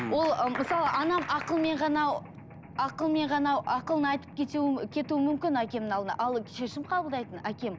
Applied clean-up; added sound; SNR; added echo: none; Mechanisms; 17 dB; none.